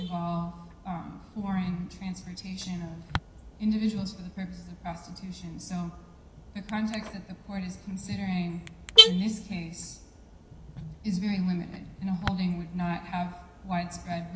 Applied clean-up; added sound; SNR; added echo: none; Alarm / Car; -1 dB; reverberation time 0.9 s.